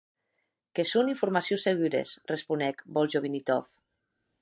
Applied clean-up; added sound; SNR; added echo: neural mask model DeepFilterNet 3.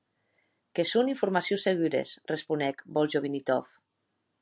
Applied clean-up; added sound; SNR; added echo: none; none; none; none.